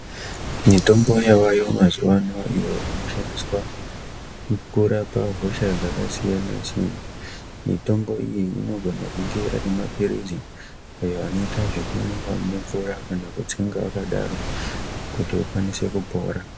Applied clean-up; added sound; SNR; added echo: none; Waves, surf; 9 dB; none.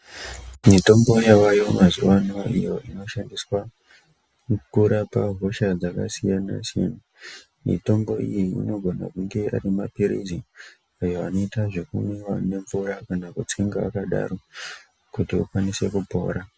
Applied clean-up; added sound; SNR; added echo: none; none; none; none.